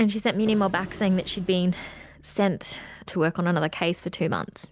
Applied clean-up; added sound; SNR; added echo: none; Printer; 16 dB; none.